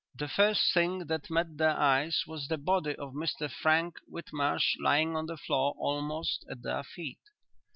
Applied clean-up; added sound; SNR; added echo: none; none; none; none.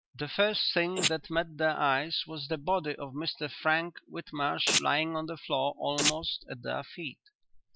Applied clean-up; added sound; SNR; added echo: neural mask model Resemble Enhance denoiser.